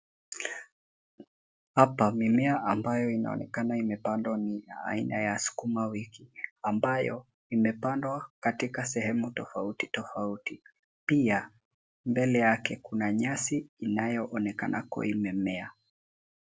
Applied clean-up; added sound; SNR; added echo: none; none; none; none.